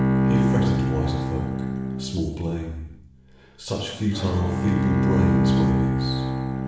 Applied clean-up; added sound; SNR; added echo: none; Bowed string instrument; -5 dB; reverberation time 0.8 s.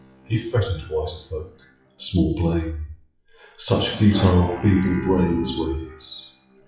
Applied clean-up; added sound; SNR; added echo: classical method WPE with log-MMSE.